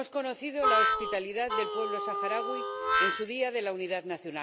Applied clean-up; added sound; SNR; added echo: none; Harmonica; -4 dB; none.